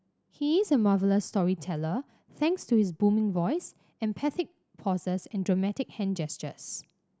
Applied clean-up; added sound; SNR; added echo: none; none; none; none.